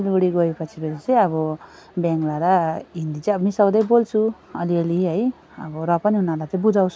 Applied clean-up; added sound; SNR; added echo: none; none; none; none.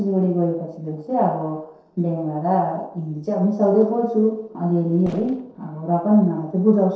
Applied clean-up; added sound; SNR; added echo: neural separator model SepFormer DNS4.